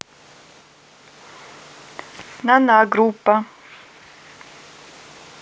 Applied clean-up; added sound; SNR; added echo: none; none; none; none.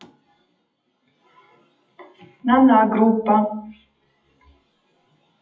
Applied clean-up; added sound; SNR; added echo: classical method WPE with log-MMSE.